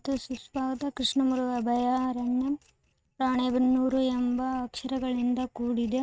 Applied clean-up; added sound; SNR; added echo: neural mask model RNNoise.